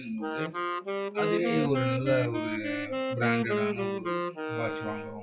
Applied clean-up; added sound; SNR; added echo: classical method WPE with log-MMSE.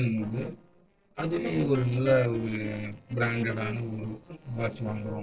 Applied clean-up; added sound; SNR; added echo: neural separator model SepFormer DNS4.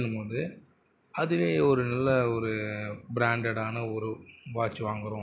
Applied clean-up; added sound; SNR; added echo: none; none; none; none.